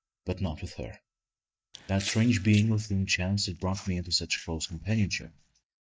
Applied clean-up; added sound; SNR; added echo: neural mask model DeepFilterNet 3.